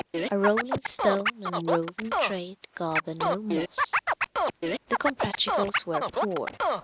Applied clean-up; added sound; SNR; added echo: neural mask model Resemble Enhance denoiser.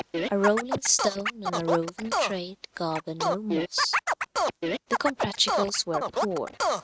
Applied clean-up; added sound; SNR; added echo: neural mask model RNNoise.